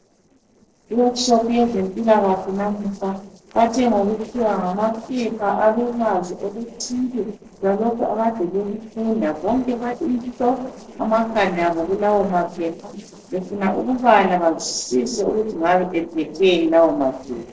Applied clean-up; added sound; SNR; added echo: neural separator model SepFormer DNS4.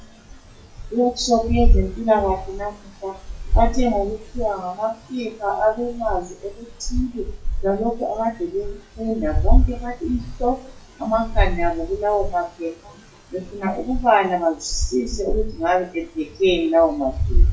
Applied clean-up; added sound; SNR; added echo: classical method WPE with log-MMSE.